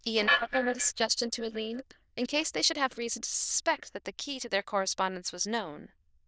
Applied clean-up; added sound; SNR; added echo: neural diffusion model UNIVERSE++.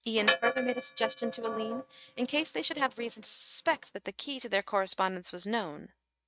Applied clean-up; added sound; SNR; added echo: neural mask model RNNoise.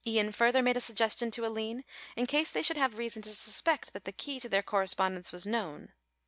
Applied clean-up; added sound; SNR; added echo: none; none; none; none.